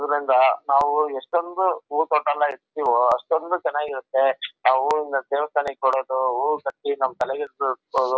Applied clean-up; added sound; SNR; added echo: none; none; none; none.